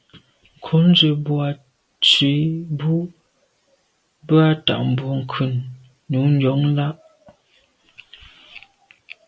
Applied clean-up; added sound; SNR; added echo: none; none; none; none.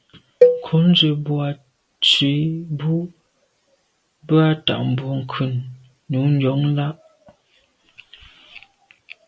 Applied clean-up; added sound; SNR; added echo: none; Cowbell; -1 dB; none.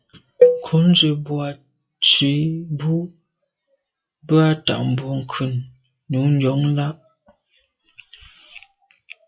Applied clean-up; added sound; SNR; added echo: classical method log-MMSE.